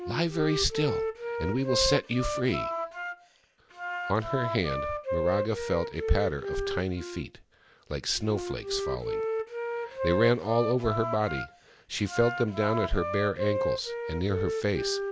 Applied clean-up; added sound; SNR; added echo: none; Wind instrument, woodwind instrument; 3 dB; none.